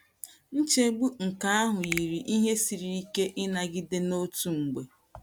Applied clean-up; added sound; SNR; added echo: none; Finger snapping; 11 dB; none.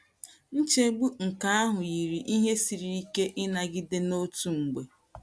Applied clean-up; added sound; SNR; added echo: none; none; none; none.